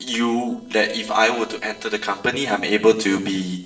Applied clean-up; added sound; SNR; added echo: neural separator model SepFormer DNS4.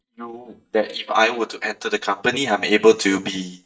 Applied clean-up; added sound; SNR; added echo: neural mask model DeepFilterNet 3.